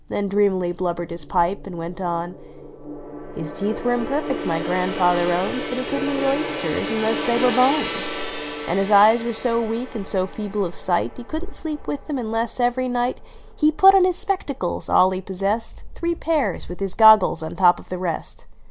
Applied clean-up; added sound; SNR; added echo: none; Gong; 10 dB; none.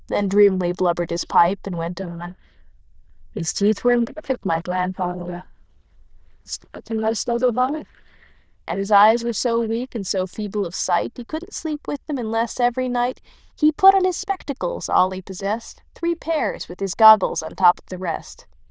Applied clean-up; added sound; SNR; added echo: neural diffusion model UNIVERSE++.